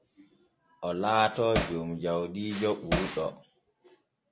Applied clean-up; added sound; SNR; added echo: none; Hammer; 1 dB; none.